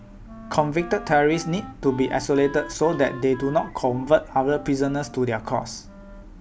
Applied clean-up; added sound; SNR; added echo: none; Wind instrument, woodwind instrument; 16 dB; none.